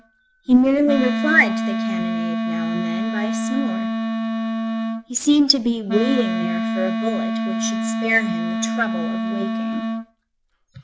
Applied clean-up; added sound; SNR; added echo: none; Wind instrument, woodwind instrument; 1 dB; none.